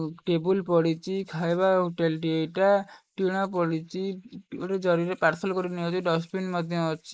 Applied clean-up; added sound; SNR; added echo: neural mask model Resemble Enhance denoiser.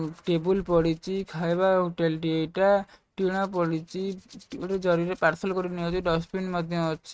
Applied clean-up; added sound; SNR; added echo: neural mask model RNNoise.